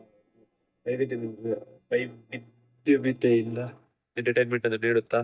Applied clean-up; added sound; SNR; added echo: neural mask model DeepFilterNet 3.